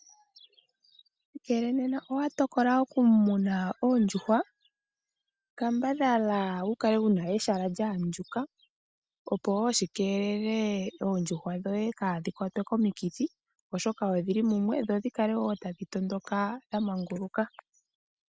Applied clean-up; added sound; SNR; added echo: none; none; none; none.